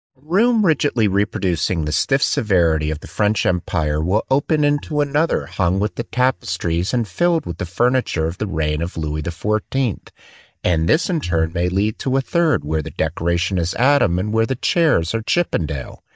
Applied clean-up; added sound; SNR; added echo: neural mask model DeepFilterNet 3.